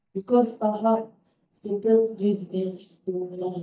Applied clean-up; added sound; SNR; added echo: neural mask model DeepFilterNet 3.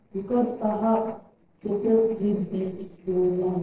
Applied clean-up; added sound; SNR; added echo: neural separator model SepFormer DNS4.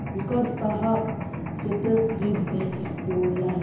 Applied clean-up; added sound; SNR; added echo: none; Mechanisms; 4 dB; reverberation time 1.0 s.